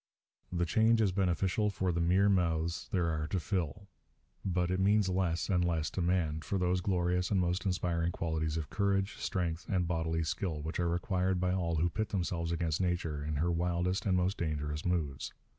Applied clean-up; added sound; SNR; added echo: none; none; none; none.